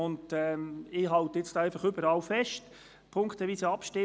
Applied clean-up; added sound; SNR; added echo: none; none; none; none.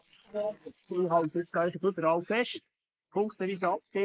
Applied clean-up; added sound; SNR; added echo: neural mask model Resemble Enhance denoiser.